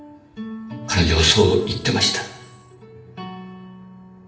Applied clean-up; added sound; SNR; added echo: none; none; none; reverberation time 0.8 s.